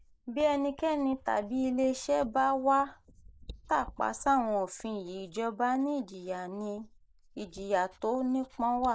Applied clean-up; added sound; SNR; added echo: neural mask model Resemble Enhance denoiser.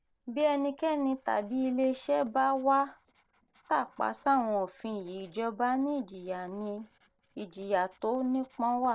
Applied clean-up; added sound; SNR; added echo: neural separator model SepFormer DNS4.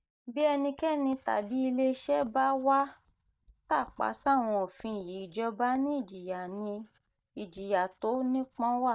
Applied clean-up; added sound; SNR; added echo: neural mask model DeepFilterNet 3.